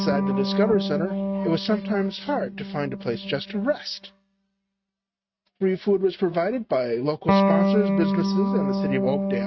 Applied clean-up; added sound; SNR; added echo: neural mask model RNNoise.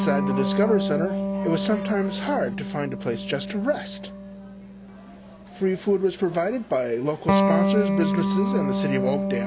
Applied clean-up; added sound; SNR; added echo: none; Electric guitar; 0 dB; none.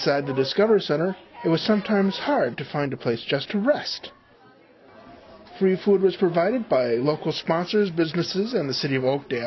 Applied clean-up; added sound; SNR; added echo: none; none; none; none.